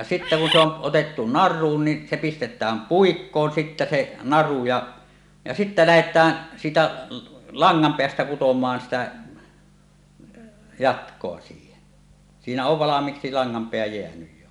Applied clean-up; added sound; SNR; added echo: none; Bird; 1 dB; none.